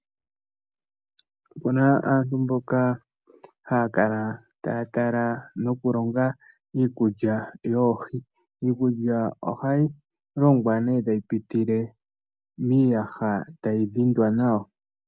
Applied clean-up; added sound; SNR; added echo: none; none; none; none.